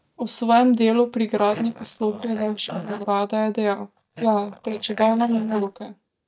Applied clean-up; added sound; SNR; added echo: neural mask model DeepFilterNet 3.